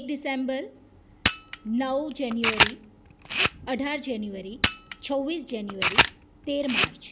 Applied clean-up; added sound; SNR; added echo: none; Camera; -3 dB; none.